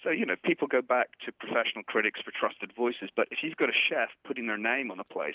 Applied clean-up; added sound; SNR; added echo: none; none; none; none.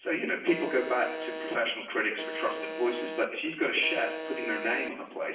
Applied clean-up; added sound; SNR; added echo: none; Alarm; 8 dB; reverberation time 0.8 s.